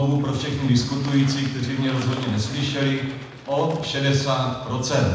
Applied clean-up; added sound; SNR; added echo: none; Water / Bird; 18 dB; reverberation time 1.0 s.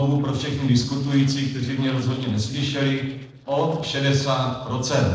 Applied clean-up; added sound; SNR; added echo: neural separator model SepFormer DNS4.